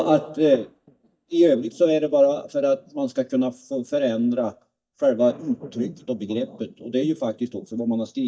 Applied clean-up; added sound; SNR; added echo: neural mask model DeepFilterNet 3.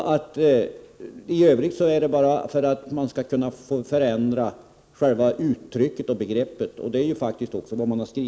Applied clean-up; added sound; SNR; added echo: none; none; none; none.